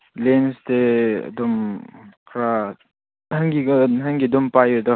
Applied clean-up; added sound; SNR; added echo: none; none; none; none.